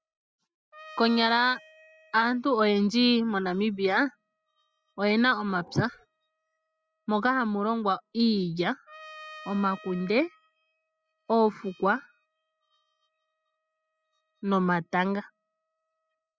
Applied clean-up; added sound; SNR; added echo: classical method spectral subtraction.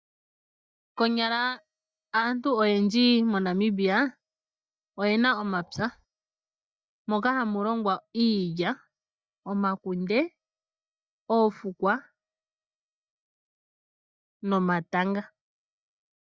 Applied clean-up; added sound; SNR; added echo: neural mask model DeepFilterNet 3.